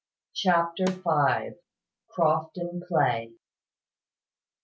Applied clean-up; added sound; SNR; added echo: none; Snare drum; 16 dB; none.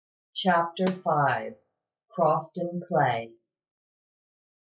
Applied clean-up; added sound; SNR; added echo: classical method log-MMSE.